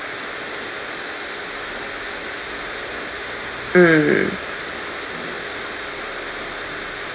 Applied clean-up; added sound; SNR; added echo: none; Train; 19 dB; reverberation time 0.5 s.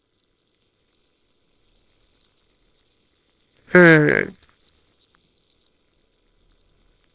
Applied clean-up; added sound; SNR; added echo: neural separator model SepFormer WHAMR!.